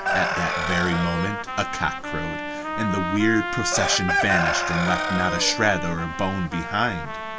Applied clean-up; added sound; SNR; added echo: none; Chicken, rooster + Trumpet; 2 dB; none.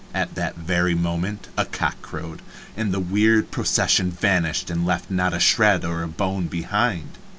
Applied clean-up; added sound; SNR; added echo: none; none; none; none.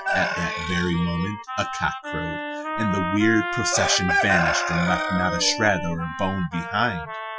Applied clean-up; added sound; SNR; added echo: classical method Wiener filter.